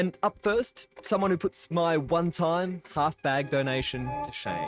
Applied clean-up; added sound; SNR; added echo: neural mask model RNNoise.